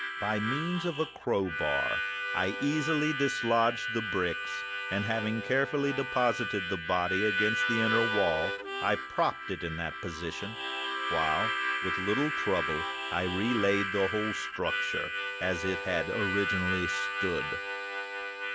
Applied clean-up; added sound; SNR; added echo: none; Harmonica; 2 dB; none.